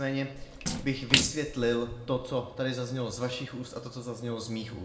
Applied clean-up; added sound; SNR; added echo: none; Splash, splatter; 3 dB; reverberation time 0.6 s.